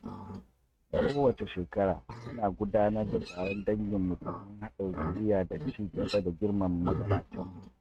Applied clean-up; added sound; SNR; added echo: neural mask model RNNoise.